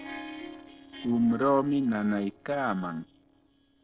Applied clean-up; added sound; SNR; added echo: neural separator model SepFormer DNS4.